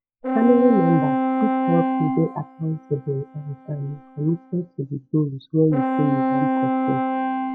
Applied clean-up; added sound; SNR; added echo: classical method log-MMSE.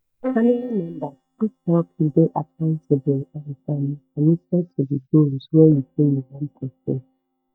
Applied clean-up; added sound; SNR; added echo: neural mask model DeepFilterNet 3.